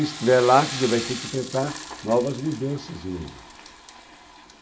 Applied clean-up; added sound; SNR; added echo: none; Toilet flush / Water; 12 dB; none.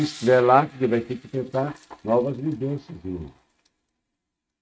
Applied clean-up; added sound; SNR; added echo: neural mask model RNNoise.